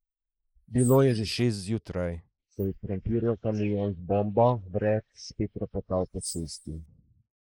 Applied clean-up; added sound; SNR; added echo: neural mask model Resemble Enhance denoiser.